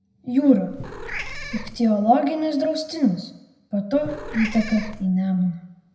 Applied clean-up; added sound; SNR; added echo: none; Meow / Purr; 10 dB; reverberation time 0.7 s.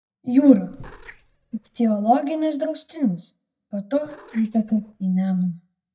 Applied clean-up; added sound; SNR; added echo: neural mask model DeepFilterNet 3.